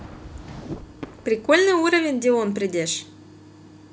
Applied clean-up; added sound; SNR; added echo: none; Whoosh, swoosh, swish / Fireworks; 19 dB; none.